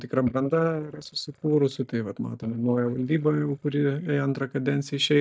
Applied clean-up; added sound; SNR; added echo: neural mask model DeepFilterNet 3.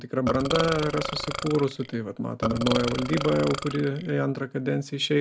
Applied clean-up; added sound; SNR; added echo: none; Burping, eructation; 6 dB; none.